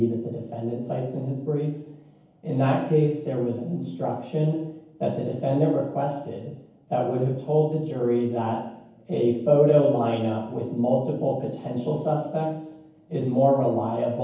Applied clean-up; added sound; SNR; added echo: none; none; none; reverberation time 0.9 s.